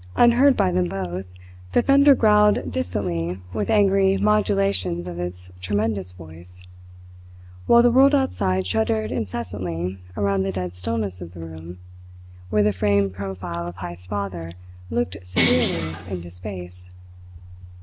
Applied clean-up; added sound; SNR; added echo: none; Bell; 3 dB; none.